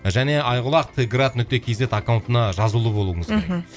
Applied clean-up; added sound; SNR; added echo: none; none; none; none.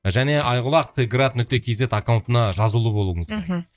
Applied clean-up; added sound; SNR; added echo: neural mask model DeepFilterNet 3.